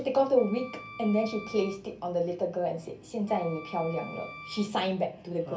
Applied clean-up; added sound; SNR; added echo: none; Wind instrument, woodwind instrument; 17 dB; reverberation time 0.3 s.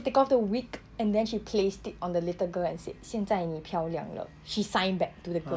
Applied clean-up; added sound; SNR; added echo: none; none; none; none.